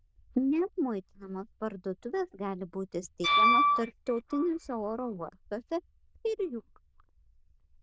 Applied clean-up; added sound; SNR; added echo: neural diffusion model UNIVERSE++.